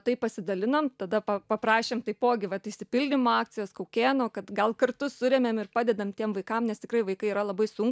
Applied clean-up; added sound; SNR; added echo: none; none; none; none.